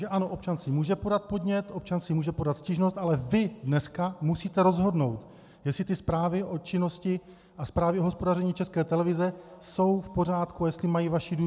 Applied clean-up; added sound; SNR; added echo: none; none; none; none.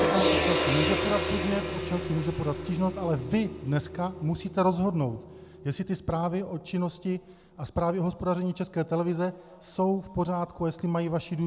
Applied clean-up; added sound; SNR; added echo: none; Gong; 4 dB; none.